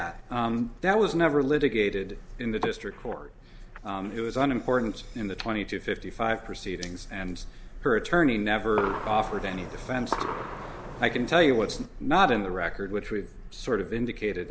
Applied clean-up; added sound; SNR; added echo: none; Gunshot, gunfire; 8 dB; none.